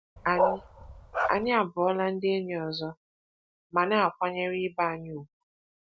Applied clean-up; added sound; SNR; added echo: none; Bark; 0 dB; none.